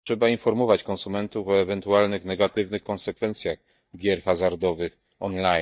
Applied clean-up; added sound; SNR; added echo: neural mask model DeepFilterNet 3.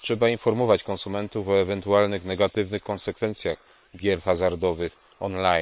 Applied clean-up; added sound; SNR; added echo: neural separator model SepFormer WHAM!.